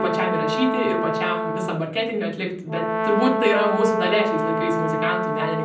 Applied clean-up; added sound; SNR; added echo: none; Brass instrument; 1 dB; reverberation time 0.6 s.